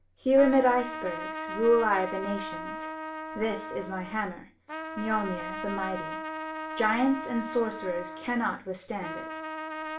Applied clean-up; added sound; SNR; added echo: none; Trumpet; 8 dB; reverberation time 0.3 s.